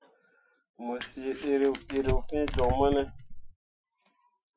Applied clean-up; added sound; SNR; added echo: classical method Wiener filter.